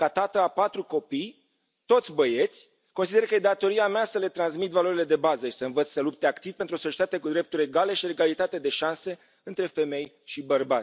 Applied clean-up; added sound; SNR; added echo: none; none; none; none.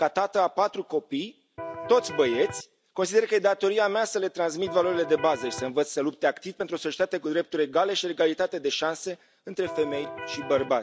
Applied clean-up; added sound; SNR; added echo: none; Electric guitar; 10 dB; none.